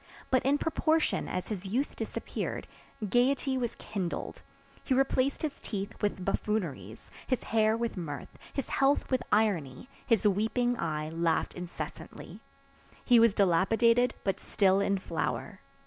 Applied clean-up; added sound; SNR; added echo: none; none; none; none.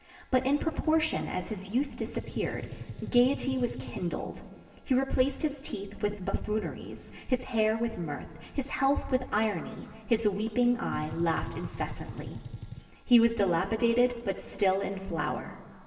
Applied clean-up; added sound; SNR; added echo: none; Gunshot, gunfire; 12 dB; reverberation time 2.3 s.